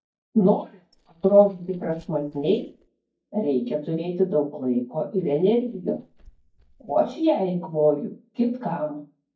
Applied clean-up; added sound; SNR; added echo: neural mask model DeepFilterNet 3.